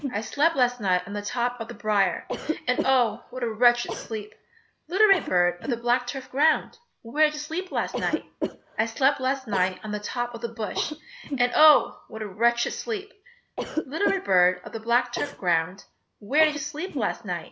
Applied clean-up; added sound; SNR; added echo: none; Cough; 11 dB; none.